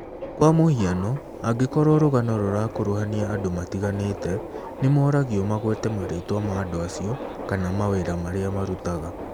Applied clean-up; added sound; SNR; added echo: none; Subway, metro, underground; 11 dB; none.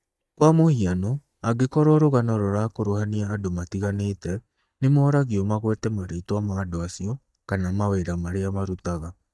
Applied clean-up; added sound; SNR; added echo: neural mask model DeepFilterNet 3.